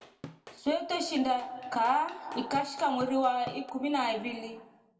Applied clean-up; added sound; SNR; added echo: none; Drum / Drum kit; 19 dB; reverberation time 0.3 s.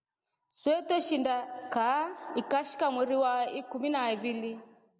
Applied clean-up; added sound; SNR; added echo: none; none; none; none.